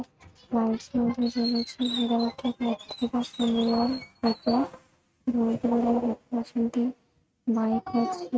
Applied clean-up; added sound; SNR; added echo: neural mask model RNNoise.